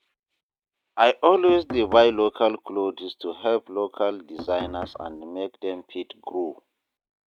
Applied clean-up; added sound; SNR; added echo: neural mask model RNNoise.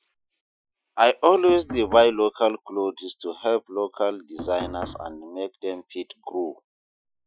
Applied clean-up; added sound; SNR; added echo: classical method Wiener filter.